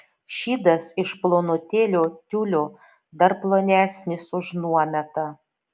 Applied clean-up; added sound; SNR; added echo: none; none; none; none.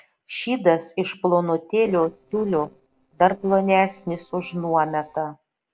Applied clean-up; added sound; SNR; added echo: neural separator model SepFormer DNS4.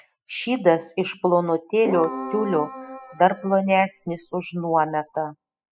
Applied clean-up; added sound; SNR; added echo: classical method spectral subtraction.